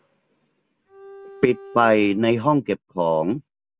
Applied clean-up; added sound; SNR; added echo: none; Bowed string instrument; 20 dB; none.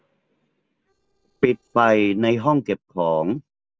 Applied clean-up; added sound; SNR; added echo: neural separator model SepFormer DNS4.